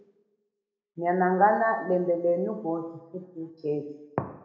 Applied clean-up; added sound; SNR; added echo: none; none; none; reverberation time 0.9 s.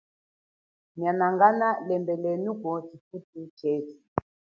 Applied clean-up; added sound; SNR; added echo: none; none; none; none.